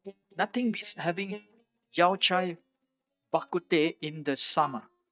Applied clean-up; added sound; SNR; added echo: neural mask model DeepFilterNet 3.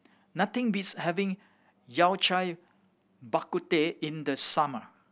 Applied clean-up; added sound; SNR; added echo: none; none; none; none.